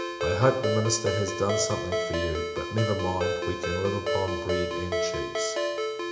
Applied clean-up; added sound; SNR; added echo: none; Ringtone; 0 dB; reverberation time 0.8 s.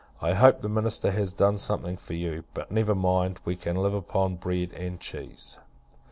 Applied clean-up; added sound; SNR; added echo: none; none; none; none.